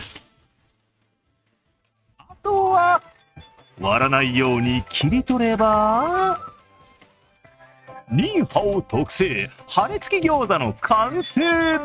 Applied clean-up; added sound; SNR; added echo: neural mask model RNNoise.